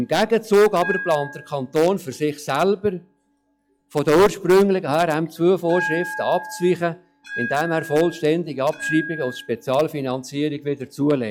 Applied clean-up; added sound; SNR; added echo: classical method log-MMSE.